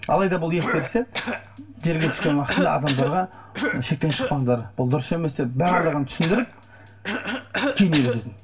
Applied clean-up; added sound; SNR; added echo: none; Cough; 6 dB; reverberation time 0.2 s.